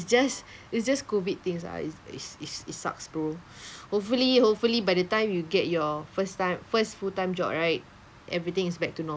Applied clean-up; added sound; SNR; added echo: none; none; none; none.